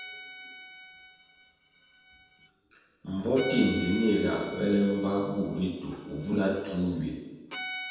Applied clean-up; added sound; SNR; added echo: none; Bowed string instrument; 13 dB; reverberation time 1.1 s.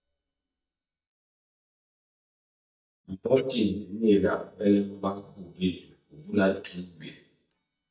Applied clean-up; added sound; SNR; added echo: neural mask model DeepFilterNet 3.